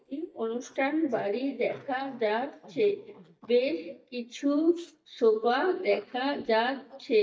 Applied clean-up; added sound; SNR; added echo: neural mask model DeepFilterNet 3.